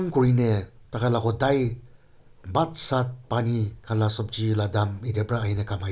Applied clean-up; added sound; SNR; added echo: none; none; none; none.